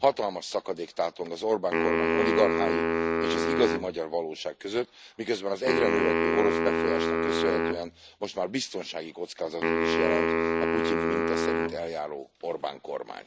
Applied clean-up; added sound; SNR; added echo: none; Wind instrument, woodwind instrument; -2 dB; none.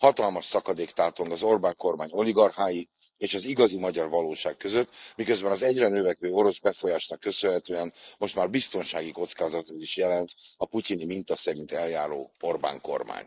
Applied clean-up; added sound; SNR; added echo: neural mask model Resemble Enhance denoiser.